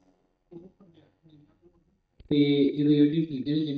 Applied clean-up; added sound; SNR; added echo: neural mask model DeepFilterNet 3.